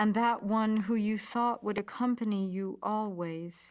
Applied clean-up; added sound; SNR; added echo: none; none; none; none.